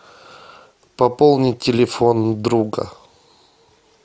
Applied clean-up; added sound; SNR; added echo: none; none; none; none.